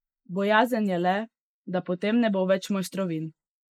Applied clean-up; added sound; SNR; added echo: neural mask model Resemble Enhance denoiser.